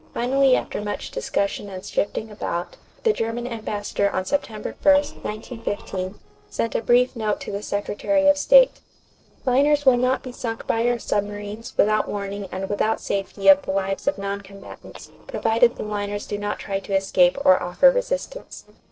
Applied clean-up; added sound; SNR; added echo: neural separator model SepFormer DNS4.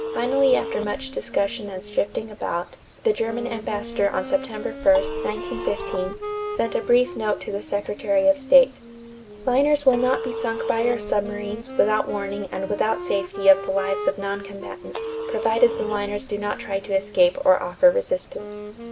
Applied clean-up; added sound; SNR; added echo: none; Telephone + Wind instrument, woodwind instrument; 10 dB; none.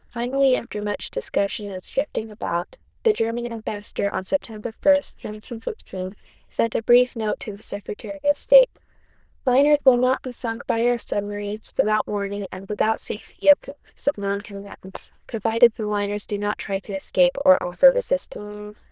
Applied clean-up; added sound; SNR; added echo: neural diffusion model UNIVERSE++.